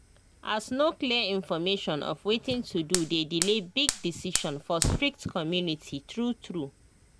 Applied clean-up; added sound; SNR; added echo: none; Fire; 6 dB; none.